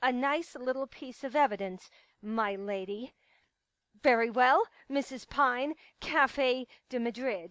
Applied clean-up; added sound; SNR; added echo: none; none; none; none.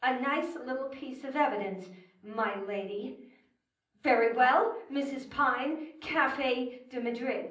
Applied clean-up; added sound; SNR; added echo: none; none; none; reverberation time 0.6 s.